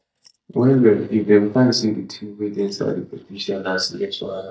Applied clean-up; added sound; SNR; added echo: neural mask model DeepFilterNet 3.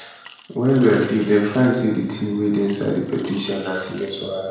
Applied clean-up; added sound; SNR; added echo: none; Coin (dropping) / Glass; 17 dB; reverberation time 0.9 s.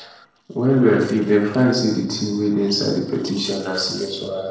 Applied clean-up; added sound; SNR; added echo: neural separator model SepFormer DNS4.